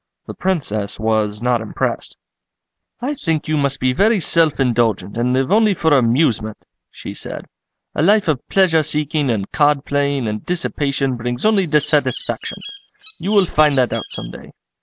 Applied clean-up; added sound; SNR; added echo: none; Bird; 15 dB; none.